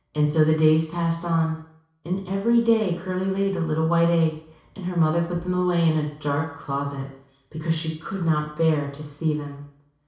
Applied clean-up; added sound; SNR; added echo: none; none; none; reverberation time 0.6 s.